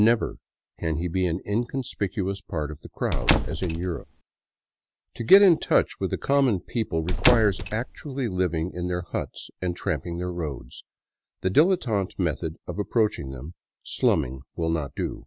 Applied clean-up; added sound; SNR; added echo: none; Squeak / Slam / Wood; 0 dB; none.